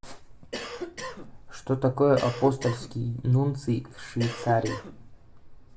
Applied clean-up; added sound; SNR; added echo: none; Cough; 10 dB; reverberation time 0.5 s.